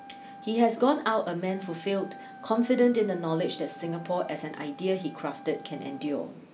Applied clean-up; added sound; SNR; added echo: none; Wind instrument, woodwind instrument; 19 dB; none.